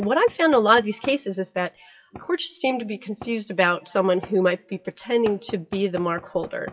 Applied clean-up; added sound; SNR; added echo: classical method WPE with log-MMSE.